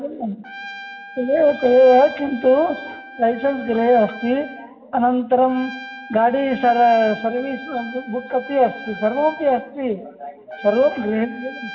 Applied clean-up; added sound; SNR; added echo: none; Trumpet; 16 dB; reverberation time 1.5 s.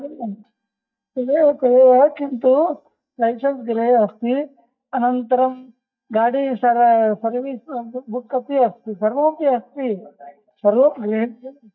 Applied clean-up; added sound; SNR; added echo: neural mask model DeepFilterNet 3.